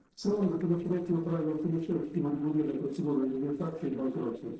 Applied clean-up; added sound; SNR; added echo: neural separator model SepFormer DNS4.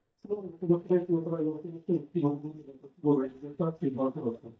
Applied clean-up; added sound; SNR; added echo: neural mask model DeepFilterNet 3.